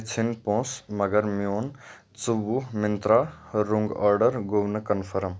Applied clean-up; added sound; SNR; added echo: none; none; none; none.